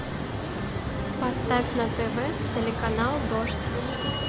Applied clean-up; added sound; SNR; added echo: none; none; none; none.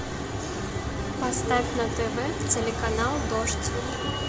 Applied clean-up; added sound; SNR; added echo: none; none; none; reverberation time 2.2 s.